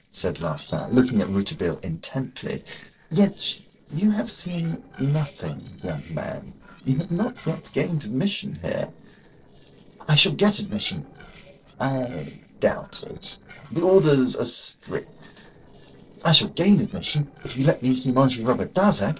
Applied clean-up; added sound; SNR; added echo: neural separator model SepFormer DNS4.